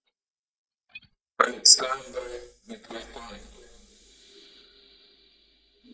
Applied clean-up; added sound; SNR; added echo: neural mask model DeepFilterNet 3.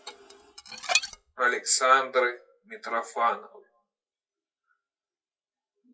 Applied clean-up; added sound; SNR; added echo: classical method WPE with log-MMSE.